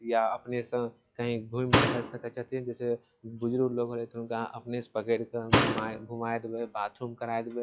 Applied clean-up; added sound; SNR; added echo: classical method log-MMSE.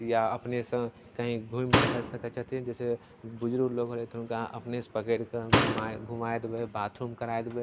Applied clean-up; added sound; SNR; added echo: none; Slam; -3 dB; none.